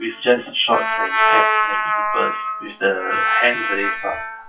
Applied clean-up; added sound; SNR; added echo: classical method WPE with log-MMSE.